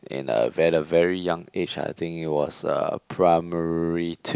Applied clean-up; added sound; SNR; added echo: none; none; none; none.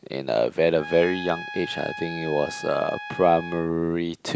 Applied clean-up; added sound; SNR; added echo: none; Trumpet; 12 dB; none.